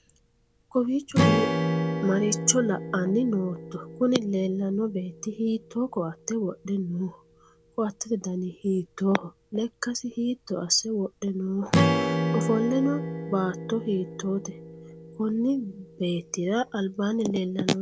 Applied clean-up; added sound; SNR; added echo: none; Strum; 4 dB; none.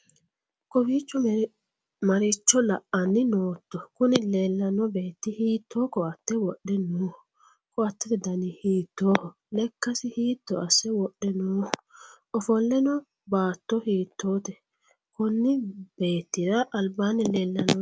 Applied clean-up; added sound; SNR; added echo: none; none; none; none.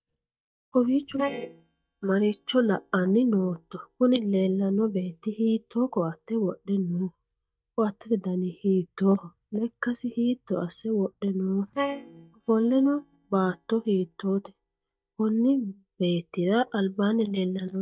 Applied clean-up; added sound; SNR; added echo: neural mask model DeepFilterNet 3.